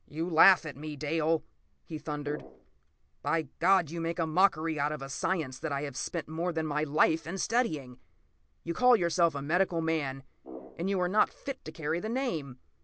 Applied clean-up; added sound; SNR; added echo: none; Brass instrument; 18 dB; none.